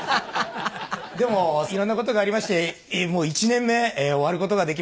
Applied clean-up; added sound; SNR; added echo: none; none; none; none.